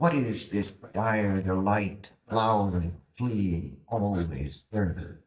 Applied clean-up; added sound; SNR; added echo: neural mask model DeepFilterNet 3.